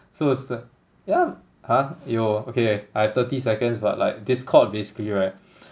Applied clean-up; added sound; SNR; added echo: none; none; none; none.